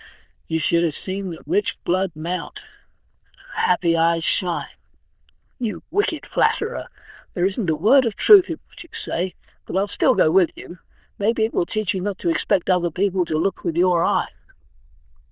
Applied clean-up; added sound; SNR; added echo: neural diffusion model UNIVERSE++.